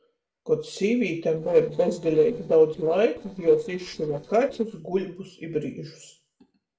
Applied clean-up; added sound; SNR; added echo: neural separator model SepFormer DNS4.